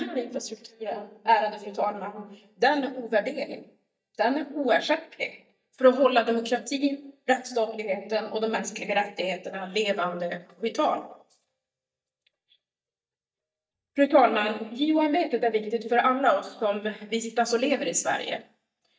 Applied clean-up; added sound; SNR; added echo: neural mask model DeepFilterNet 3.